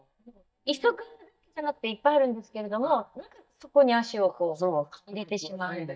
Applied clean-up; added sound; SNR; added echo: neural mask model DeepFilterNet 3.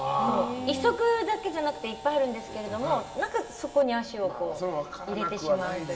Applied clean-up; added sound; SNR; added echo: none; Camera; 18 dB; reverberation time 2.9 s.